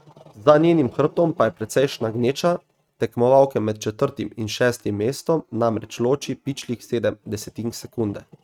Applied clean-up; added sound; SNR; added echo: neural mask model RNNoise.